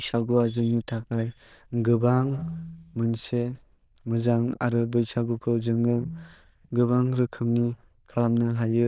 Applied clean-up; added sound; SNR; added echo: neural diffusion model UNIVERSE++.